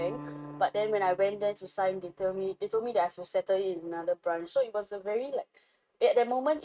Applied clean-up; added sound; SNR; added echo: neural mask model RNNoise.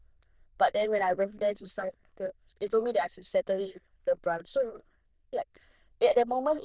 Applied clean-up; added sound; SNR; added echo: neural diffusion model UNIVERSE++.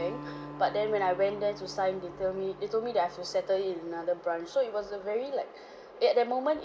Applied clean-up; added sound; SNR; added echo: none; Acoustic guitar; 18 dB; none.